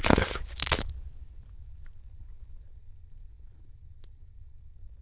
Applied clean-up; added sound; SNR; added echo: neural diffusion model UNIVERSE++.